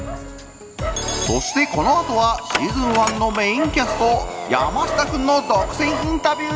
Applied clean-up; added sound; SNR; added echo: none; Dog; 9 dB; none.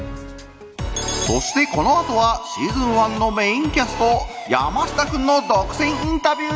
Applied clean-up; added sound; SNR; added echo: none; none; none; none.